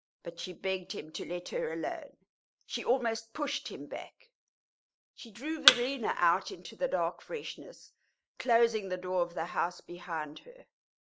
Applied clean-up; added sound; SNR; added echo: none; Thump, thud; -5 dB; none.